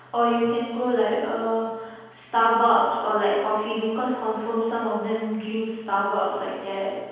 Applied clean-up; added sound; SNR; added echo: none; none; none; reverberation time 1.2 s.